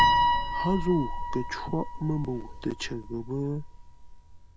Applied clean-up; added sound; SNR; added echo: none; Piano; -2 dB; none.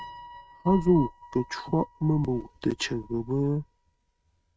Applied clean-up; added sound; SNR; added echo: neural mask model RNNoise.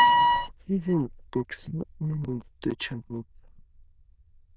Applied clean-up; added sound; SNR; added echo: neural diffusion model UNIVERSE++.